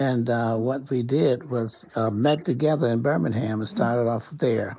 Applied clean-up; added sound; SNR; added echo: neural mask model Resemble Enhance denoiser.